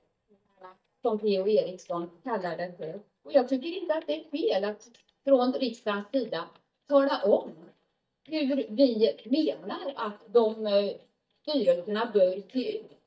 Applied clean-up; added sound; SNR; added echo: neural mask model DeepFilterNet 3.